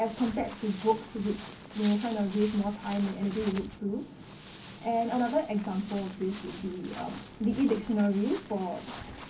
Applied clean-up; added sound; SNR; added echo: none; Walk, footsteps; 11 dB; reverberation time 0.3 s.